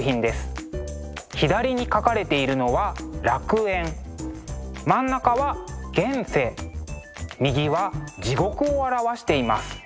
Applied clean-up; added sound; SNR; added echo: none; none; none; none.